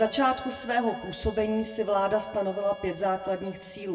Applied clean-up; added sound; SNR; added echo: none; Wind instrument, woodwind instrument; 18 dB; reverberation time 1.0 s.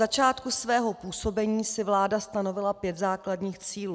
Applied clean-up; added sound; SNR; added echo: none; none; none; none.